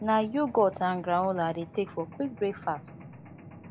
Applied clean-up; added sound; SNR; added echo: none; Mechanisms; 17 dB; none.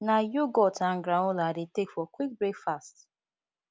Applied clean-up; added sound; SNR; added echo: none; none; none; none.